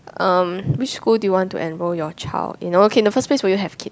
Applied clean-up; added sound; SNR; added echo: none; none; none; none.